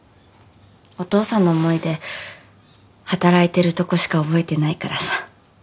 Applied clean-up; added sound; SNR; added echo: none; none; none; none.